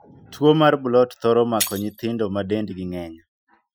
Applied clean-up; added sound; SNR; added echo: classical method Wiener filter.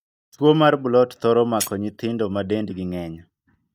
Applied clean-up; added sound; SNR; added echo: neural mask model DeepFilterNet 3.